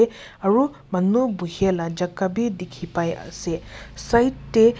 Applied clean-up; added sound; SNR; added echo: none; none; none; none.